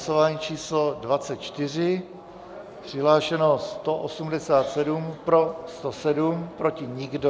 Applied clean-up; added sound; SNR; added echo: none; none; none; none.